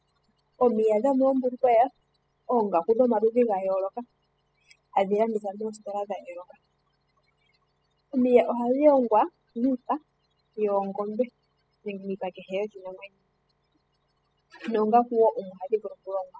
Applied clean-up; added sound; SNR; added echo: classical method spectral subtraction.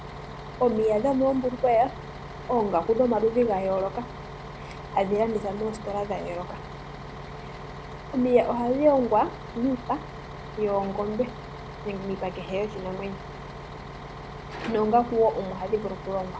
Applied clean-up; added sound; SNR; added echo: none; Bus; 12 dB; none.